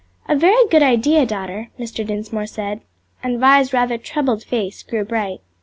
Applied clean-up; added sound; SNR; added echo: none; none; none; none.